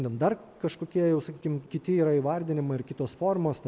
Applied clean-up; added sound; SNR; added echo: none; none; none; none.